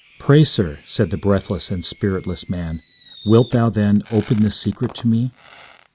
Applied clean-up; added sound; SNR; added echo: none; Fireworks; 18 dB; none.